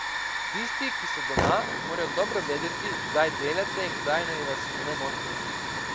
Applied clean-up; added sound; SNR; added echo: none; Hiss / Fire; -1 dB; none.